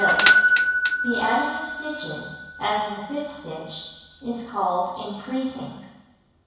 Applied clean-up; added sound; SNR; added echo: none; Bell / Doorbell; -3 dB; reverberation time 1.1 s.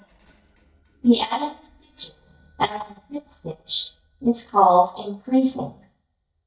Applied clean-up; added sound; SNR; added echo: neural mask model DeepFilterNet 3.